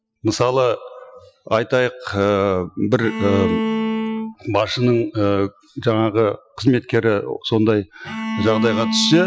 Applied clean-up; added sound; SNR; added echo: classical method Wiener filter.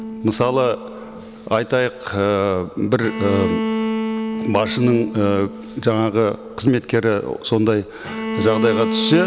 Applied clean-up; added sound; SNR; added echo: none; Bowed string instrument; 7 dB; none.